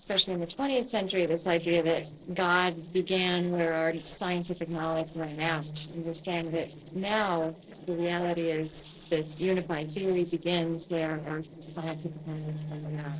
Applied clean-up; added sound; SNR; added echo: neural separator model SepFormer DNS4.